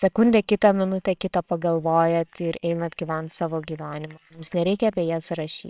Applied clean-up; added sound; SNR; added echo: neural separator model SepFormer WHAMR!.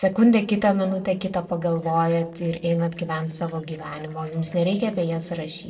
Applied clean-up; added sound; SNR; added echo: neural separator model SepFormer DNS4.